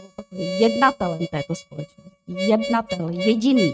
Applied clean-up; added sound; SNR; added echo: neural mask model RNNoise.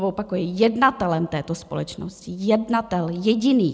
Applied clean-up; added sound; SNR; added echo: none; none; none; none.